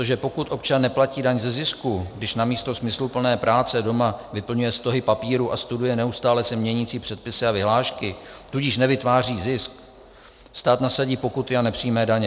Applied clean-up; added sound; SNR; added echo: none; none; none; none.